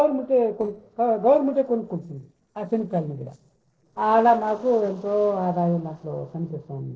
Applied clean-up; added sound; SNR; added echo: neural separator model SepFormer DNS4.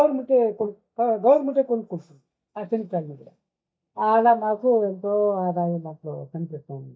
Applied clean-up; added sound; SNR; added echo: neural mask model DeepFilterNet 3.